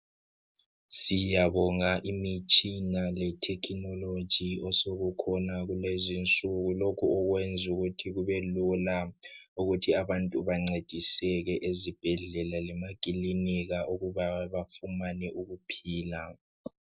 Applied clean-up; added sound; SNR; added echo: none; none; none; none.